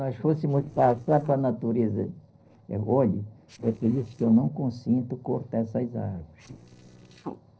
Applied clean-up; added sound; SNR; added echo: neural separator model SepFormer DNS4.